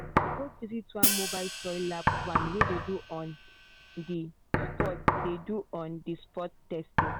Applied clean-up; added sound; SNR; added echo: none; Hi-hat + Knock; -5 dB; none.